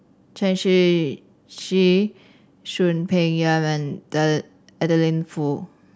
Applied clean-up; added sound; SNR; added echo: none; none; none; none.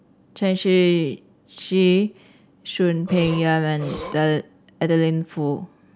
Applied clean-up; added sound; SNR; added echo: none; Burping, eructation; 12 dB; none.